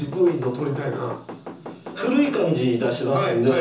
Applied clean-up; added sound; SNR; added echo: none; Knock / Wood; 16 dB; reverberation time 0.6 s.